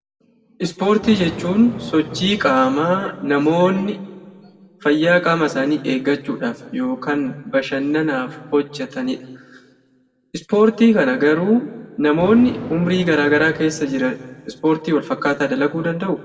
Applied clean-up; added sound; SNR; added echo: none; Thunder; 20 dB; reverberation time 1.0 s.